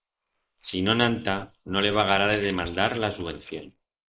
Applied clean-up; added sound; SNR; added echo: neural mask model Resemble Enhance denoiser.